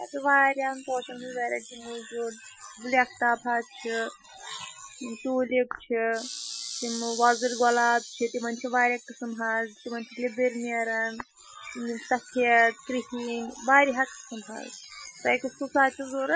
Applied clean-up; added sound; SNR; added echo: classical method Wiener filter.